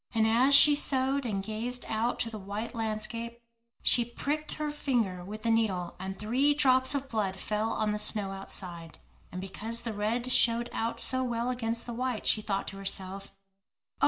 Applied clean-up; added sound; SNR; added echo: none; none; none; reverberation time 0.4 s.